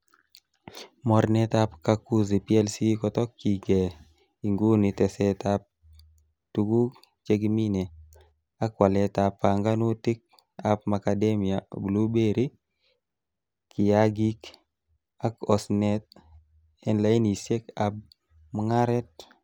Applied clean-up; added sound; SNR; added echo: none; none; none; none.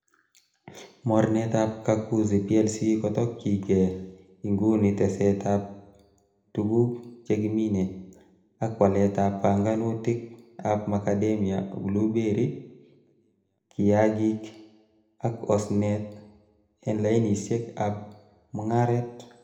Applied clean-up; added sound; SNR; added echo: none; none; none; reverberation time 0.7 s.